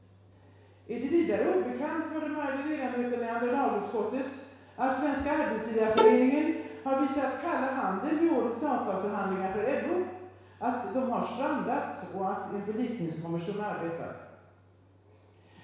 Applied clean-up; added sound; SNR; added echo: none; Bowed string instrument; -5 dB; reverberation time 1.1 s.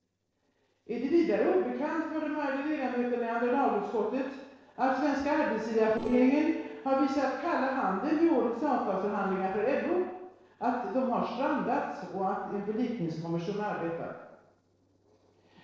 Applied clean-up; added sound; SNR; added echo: neural separator model SepFormer DNS4.